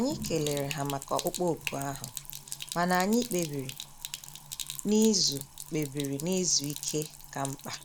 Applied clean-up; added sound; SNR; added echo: none; Sink (filling or washing); 10 dB; none.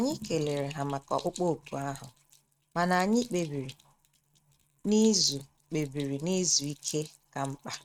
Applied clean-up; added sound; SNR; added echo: neural mask model RNNoise.